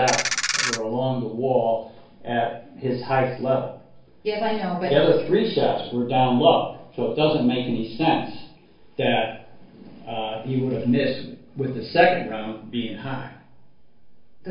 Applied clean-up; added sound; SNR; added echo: none; Ratchet, pawl; 1 dB; reverberation time 0.4 s.